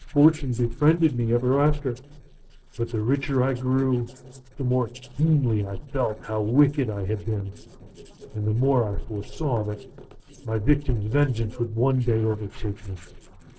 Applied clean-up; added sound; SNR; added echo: neural separator model SepFormer DNS4.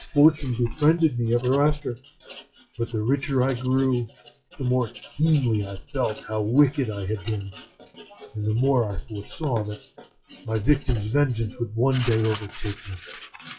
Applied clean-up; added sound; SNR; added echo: classical method WPE with log-MMSE.